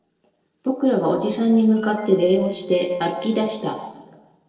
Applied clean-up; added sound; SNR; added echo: neural separator model SepFormer DNS4.